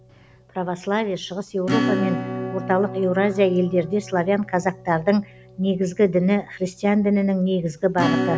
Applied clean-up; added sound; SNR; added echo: none; Acoustic guitar / Strum; 8 dB; none.